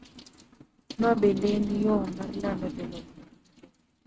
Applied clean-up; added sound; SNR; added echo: neural mask model RNNoise.